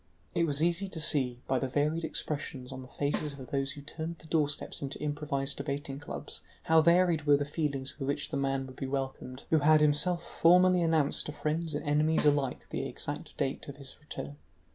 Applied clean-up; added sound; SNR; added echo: none; Snare drum; 13 dB; none.